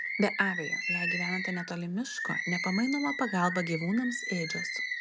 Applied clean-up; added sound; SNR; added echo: none; Bird; 3 dB; none.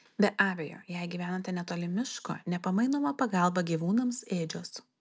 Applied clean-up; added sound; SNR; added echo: none; none; none; none.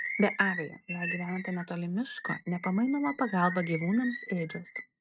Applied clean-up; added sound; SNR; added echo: neural mask model RNNoise.